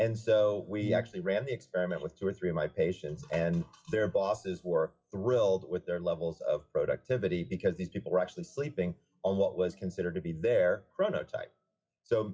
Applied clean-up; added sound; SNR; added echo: classical method WPE with log-MMSE.